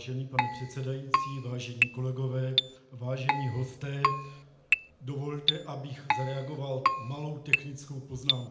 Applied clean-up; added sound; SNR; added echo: none; Keyboard (musical); -3 dB; reverberation time 0.8 s.